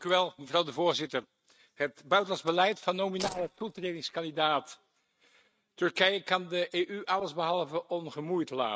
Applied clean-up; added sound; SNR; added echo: neural mask model RNNoise.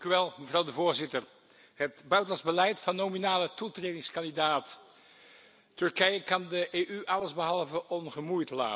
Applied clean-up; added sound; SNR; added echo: none; none; none; none.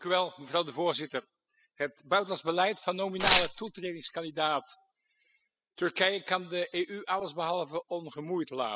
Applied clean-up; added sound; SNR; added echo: classical method spectral subtraction.